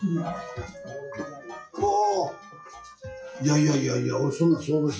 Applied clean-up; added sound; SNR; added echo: classical method WPE with log-MMSE.